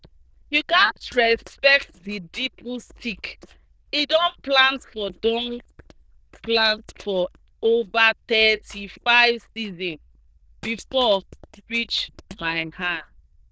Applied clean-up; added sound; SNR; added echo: neural diffusion model UNIVERSE++.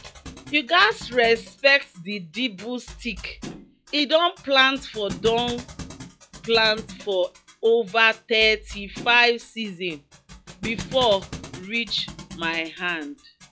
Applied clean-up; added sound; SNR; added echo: classical method log-MMSE.